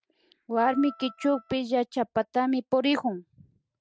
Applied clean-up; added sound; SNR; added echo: neural mask model RNNoise.